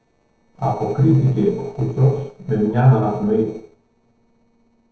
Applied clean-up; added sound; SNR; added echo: neural separator model SepFormer DNS4.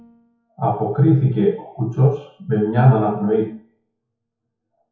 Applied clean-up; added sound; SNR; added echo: classical method WPE with log-MMSE.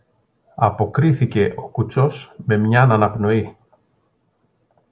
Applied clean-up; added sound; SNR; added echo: none; none; none; none.